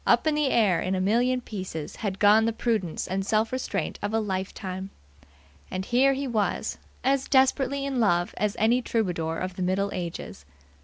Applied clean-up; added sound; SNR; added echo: none; none; none; none.